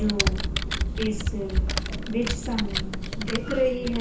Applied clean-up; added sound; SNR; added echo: none; Computer keyboard; -2 dB; reverberation time 0.7 s.